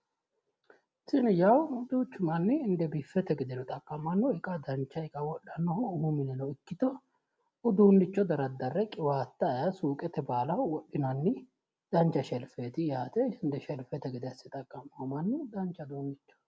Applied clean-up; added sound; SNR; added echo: none; none; none; none.